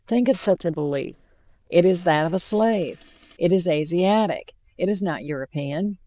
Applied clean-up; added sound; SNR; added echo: neural diffusion model UNIVERSE++.